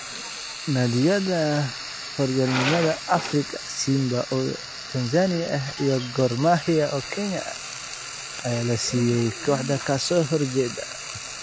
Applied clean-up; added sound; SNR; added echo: none; Frying (food); 11 dB; none.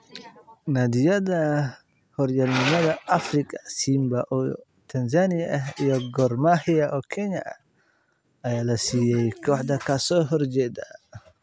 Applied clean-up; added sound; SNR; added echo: none; none; none; none.